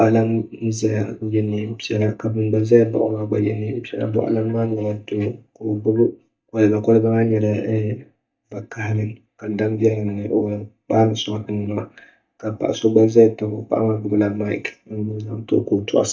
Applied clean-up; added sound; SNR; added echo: neural mask model DeepFilterNet 3.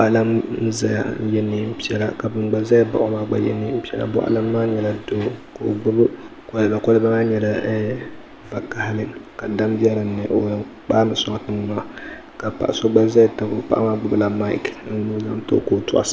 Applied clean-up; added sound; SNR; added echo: none; none; none; none.